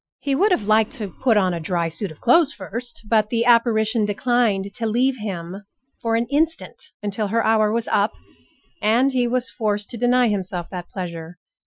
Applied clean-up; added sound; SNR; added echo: classical method Wiener filter.